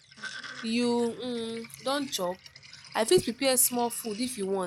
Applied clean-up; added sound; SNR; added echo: none; Sink (filling or washing); 18 dB; none.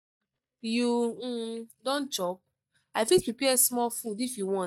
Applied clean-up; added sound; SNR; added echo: neural mask model DeepFilterNet 3.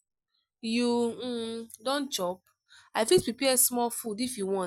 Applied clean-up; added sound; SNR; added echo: none; none; none; none.